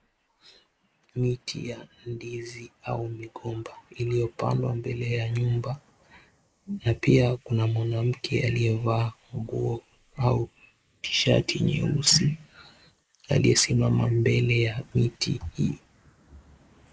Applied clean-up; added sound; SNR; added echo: neural mask model Resemble Enhance denoiser.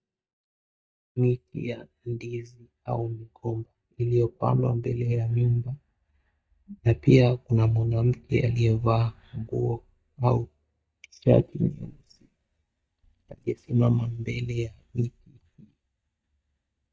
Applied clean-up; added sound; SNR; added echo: neural mask model DeepFilterNet 3.